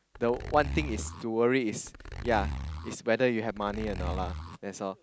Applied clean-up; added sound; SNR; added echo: none; Zipper (clothing); 7 dB; none.